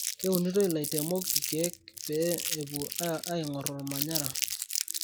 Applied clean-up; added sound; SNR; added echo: none; Crumpling, crinkling; 3 dB; none.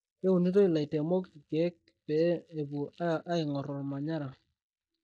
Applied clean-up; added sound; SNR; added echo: neural mask model DeepFilterNet 3.